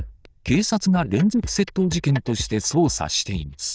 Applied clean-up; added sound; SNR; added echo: neural diffusion model UNIVERSE++.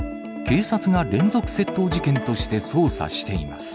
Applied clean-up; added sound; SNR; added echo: none; Wind instrument, woodwind instrument; 19 dB; none.